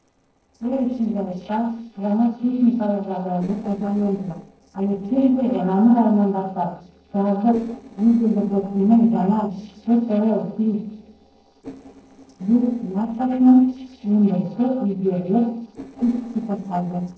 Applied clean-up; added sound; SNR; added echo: neural separator model SepFormer DNS4.